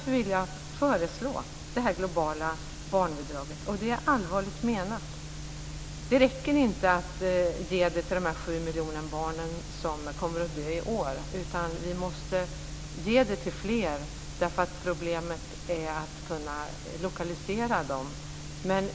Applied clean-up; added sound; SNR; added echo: none; none; none; none.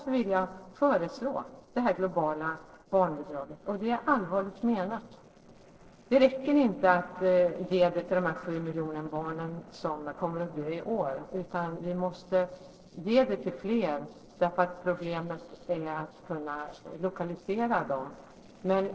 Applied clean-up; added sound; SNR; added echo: neural separator model SepFormer DNS4.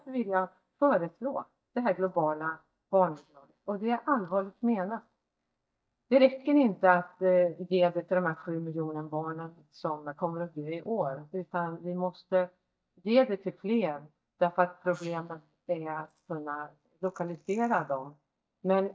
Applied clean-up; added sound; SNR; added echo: neural mask model DeepFilterNet 3.